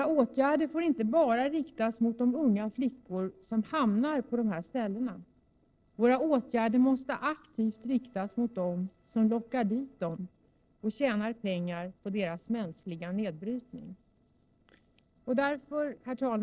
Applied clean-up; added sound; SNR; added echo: neural separator model SepFormer DNS4.